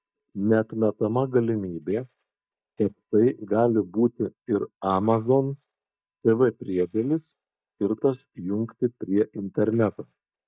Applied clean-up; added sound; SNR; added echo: neural mask model DeepFilterNet 3.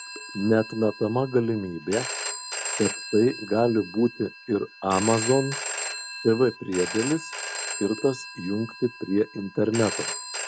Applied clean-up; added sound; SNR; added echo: none; Telephone; 8 dB; none.